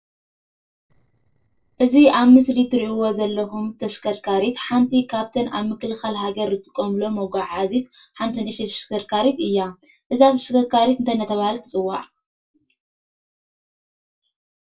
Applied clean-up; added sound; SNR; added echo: neural separator model SepFormer DNS4.